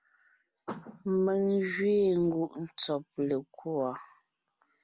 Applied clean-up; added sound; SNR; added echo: none; none; none; none.